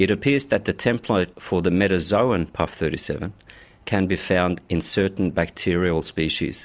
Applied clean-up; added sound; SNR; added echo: none; none; none; none.